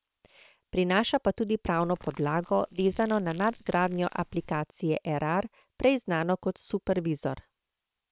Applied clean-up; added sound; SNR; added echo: neural separator model SepFormer WHAM!.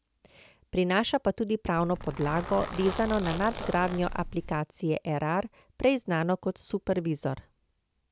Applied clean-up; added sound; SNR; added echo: none; Zipper (clothing); 9 dB; none.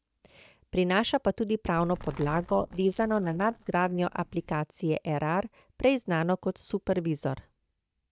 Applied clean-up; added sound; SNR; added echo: neural mask model DeepFilterNet 3.